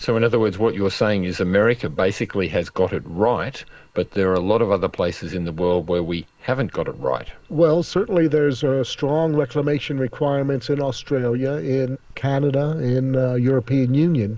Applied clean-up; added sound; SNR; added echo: neural mask model Resemble Enhance denoiser.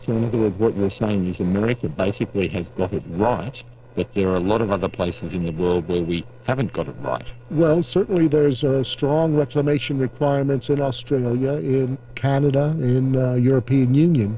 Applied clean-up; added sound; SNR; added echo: neural separator model SepFormer DNS4.